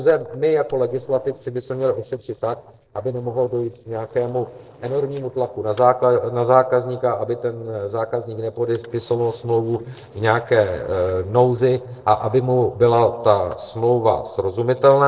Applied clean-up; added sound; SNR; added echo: neural separator model SepFormer DNS4.